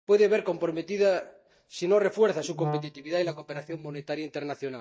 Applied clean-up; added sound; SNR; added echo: neural mask model DeepFilterNet 3.